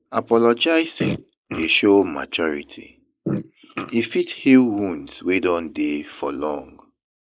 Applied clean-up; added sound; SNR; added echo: neural mask model Resemble Enhance denoiser.